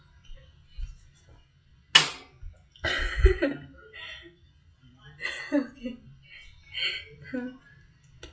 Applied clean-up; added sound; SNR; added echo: classical method WPE with log-MMSE.